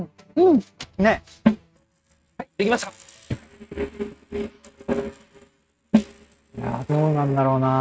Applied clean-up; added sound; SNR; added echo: neural mask model RNNoise.